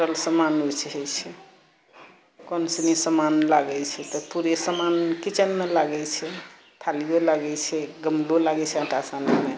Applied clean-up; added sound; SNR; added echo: none; none; none; none.